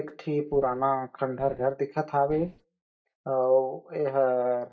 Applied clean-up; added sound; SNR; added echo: neural mask model DeepFilterNet 3.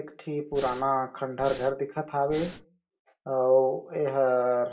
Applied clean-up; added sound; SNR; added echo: none; Breathing; 13 dB; reverberation time 0.2 s.